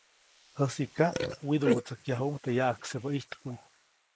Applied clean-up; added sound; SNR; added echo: neural mask model Resemble Enhance denoiser.